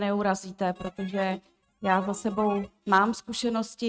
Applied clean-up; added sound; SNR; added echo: neural mask model RNNoise.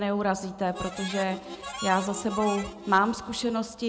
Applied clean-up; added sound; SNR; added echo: none; Harmonica; 11 dB; none.